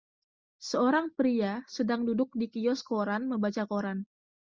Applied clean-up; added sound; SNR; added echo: none; none; none; none.